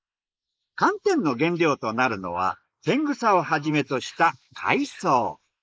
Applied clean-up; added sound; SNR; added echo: neural mask model Resemble Enhance denoiser.